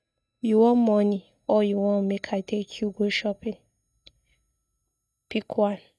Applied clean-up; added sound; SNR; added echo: neural mask model DeepFilterNet 3.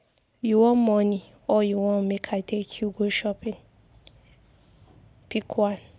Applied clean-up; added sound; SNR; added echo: none; none; none; none.